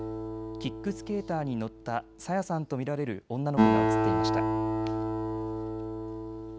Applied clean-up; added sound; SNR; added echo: none; Acoustic guitar; -4 dB; none.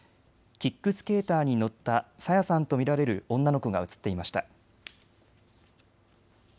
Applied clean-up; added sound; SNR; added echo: none; none; none; none.